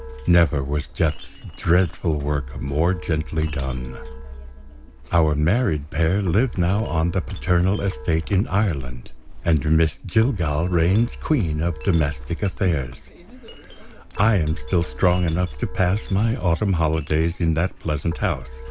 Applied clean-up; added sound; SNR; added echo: none; Chink, clink + Keyboard (musical); 11 dB; none.